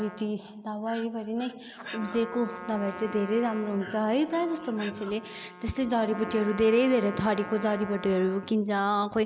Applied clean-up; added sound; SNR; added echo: none; Trumpet + Breathing; 14 dB; none.